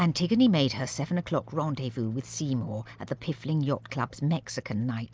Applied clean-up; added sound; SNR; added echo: none; none; none; none.